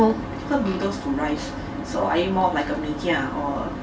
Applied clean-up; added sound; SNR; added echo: none; none; none; reverberation time 0.1 s.